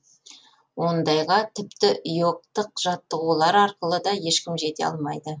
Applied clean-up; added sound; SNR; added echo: none; none; none; none.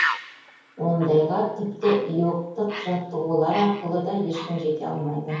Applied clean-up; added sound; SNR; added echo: none; Bird; 11 dB; reverberation time 0.9 s.